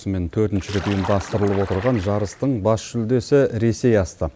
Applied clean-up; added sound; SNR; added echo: none; Splash, splatter; 14 dB; none.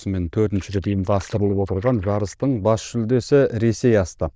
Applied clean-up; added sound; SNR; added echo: neural diffusion model UNIVERSE++.